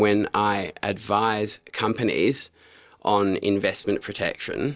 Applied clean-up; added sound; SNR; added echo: neural separator model SepFormer DNS4.